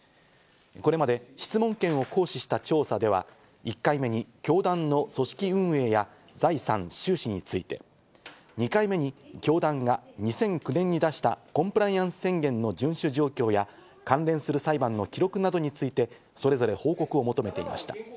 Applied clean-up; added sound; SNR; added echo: none; none; none; none.